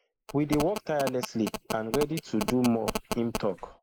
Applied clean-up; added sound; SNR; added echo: neural mask model Resemble Enhance denoiser.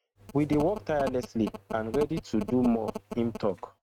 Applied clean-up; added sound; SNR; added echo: neural mask model RNNoise.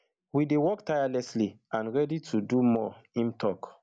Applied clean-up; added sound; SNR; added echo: none; none; none; none.